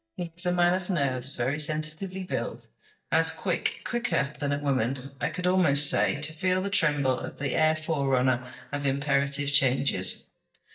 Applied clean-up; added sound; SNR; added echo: neural mask model DeepFilterNet 3.